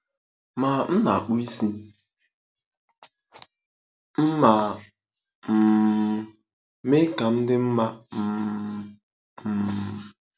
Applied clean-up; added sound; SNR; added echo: none; none; none; none.